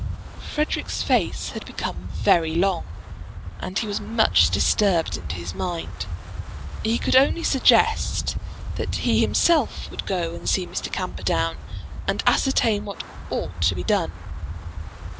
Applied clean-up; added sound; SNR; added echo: none; Wind; 6 dB; none.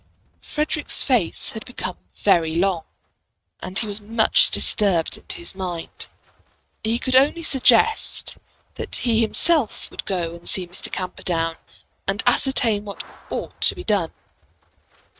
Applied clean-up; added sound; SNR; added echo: neural mask model RNNoise.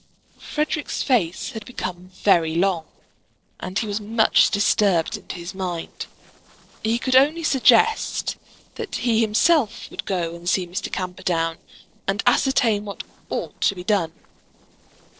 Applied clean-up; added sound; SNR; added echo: neural separator model SepFormer DNS4.